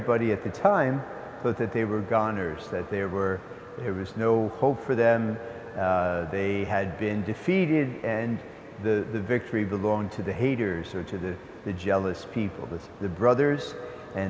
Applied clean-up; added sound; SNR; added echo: none; none; none; none.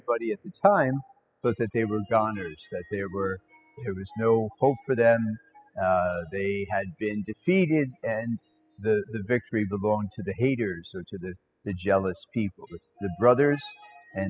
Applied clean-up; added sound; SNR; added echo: classical method spectral subtraction.